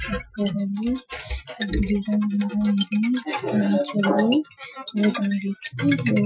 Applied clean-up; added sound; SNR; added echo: classical method Wiener filter.